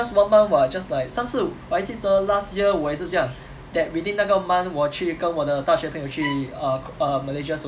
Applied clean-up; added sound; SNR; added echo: none; Bowed string instrument; 13 dB; none.